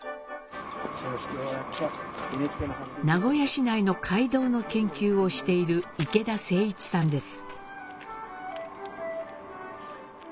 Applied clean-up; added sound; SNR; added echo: none; none; none; none.